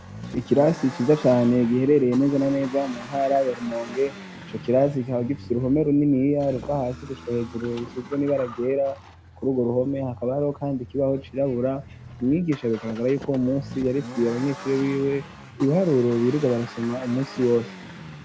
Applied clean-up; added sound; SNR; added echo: none; Accelerating, revving, vroom; 16 dB; none.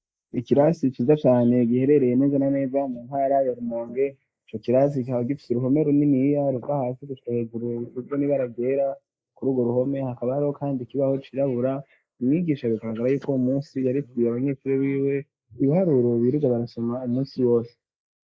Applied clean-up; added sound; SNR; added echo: neural mask model Resemble Enhance denoiser.